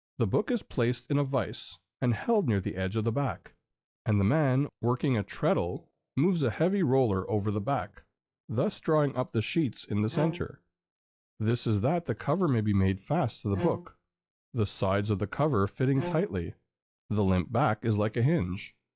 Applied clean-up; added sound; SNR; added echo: classical method log-MMSE.